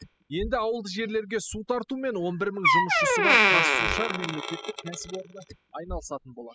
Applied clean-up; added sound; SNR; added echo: classical method spectral subtraction.